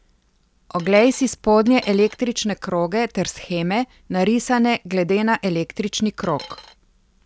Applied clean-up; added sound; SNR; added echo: none; Coin (dropping); 19 dB; none.